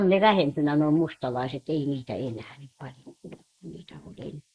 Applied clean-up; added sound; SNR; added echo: neural mask model Resemble Enhance denoiser.